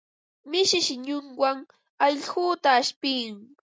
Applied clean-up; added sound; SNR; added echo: none; none; none; none.